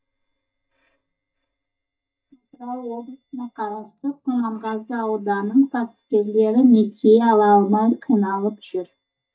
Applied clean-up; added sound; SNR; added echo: neural mask model DeepFilterNet 3.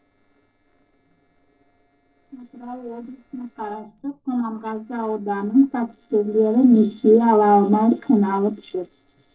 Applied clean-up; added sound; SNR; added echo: neural separator model SepFormer DNS4.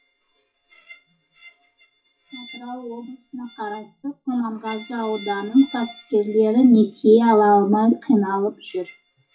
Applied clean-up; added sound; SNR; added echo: classical method WPE with log-MMSE.